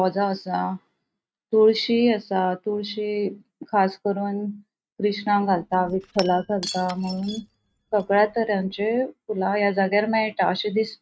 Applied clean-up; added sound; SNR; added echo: neural mask model RNNoise.